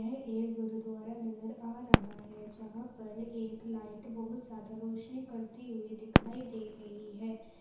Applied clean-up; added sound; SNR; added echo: none; Fireworks; -4 dB; reverberation time 0.7 s.